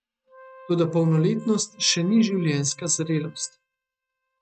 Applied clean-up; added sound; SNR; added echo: neural mask model RNNoise.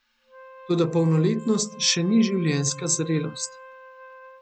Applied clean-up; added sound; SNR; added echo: none; Wind instrument, woodwind instrument; 20 dB; none.